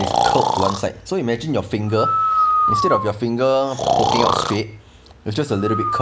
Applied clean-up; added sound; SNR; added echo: none; Breathing; -1 dB; none.